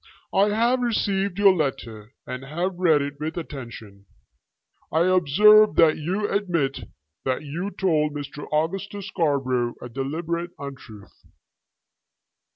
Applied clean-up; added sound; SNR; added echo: none; none; none; none.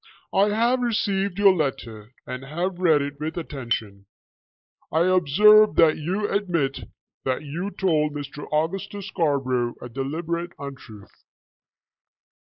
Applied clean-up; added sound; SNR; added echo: neural mask model Resemble Enhance denoiser.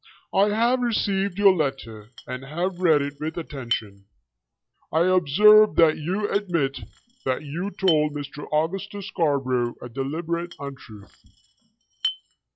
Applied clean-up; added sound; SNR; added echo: classical method log-MMSE.